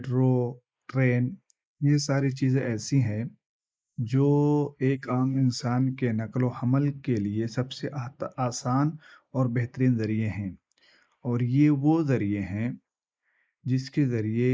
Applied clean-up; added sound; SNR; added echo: neural mask model Resemble Enhance denoiser.